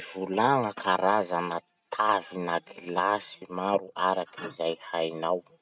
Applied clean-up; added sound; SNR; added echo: none; none; none; none.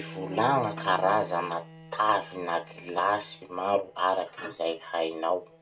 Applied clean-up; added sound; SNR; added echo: none; Bowed string instrument; 17 dB; reverberation time 0.2 s.